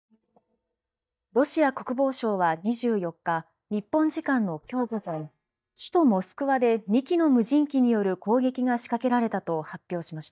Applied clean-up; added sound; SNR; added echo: neural mask model DeepFilterNet 3.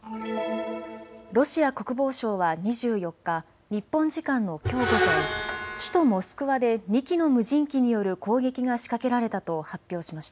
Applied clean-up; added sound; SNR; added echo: none; Screech; 3 dB; none.